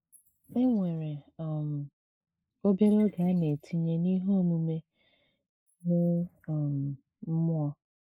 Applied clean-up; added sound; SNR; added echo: neural mask model Resemble Enhance denoiser.